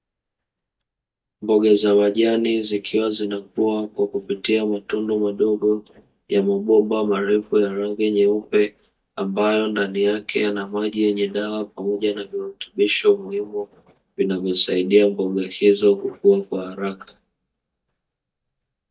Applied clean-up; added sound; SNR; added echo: neural mask model DeepFilterNet 3.